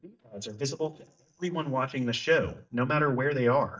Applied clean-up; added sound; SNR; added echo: neural mask model DeepFilterNet 3.